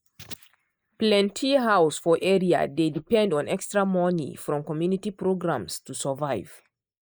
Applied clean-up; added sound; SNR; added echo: neural mask model Resemble Enhance denoiser.